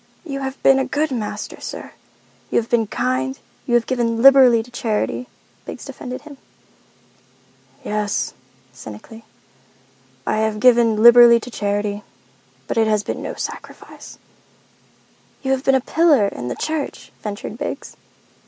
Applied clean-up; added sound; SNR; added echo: none; none; none; none.